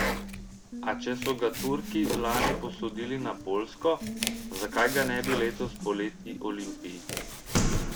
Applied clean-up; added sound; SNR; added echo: none; Water tap, faucet + Domestic sounds, home sounds; 1 dB; none.